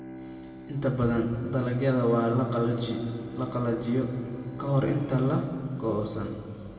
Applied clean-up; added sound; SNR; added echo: none; Bowed string instrument; 16 dB; reverberation time 2.0 s.